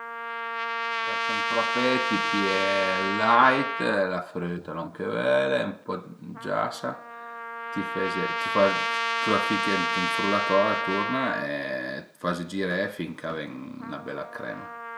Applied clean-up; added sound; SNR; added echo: none; Trumpet; 2 dB; none.